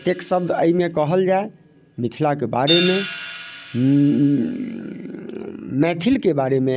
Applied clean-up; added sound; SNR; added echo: none; Hi-hat; 10 dB; none.